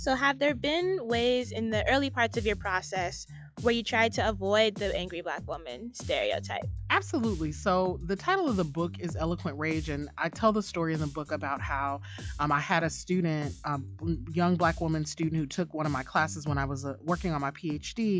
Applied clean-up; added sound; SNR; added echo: classical method log-MMSE.